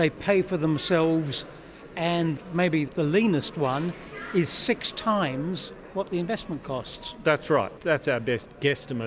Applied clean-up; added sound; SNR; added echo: none; none; none; none.